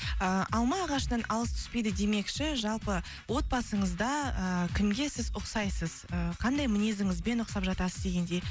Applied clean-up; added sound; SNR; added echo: none; none; none; none.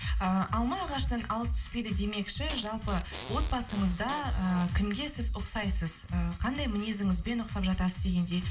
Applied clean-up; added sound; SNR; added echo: none; Fart; 15 dB; reverberation time 0.5 s.